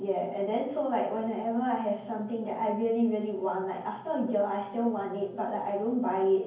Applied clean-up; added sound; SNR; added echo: none; none; none; reverberation time 0.9 s.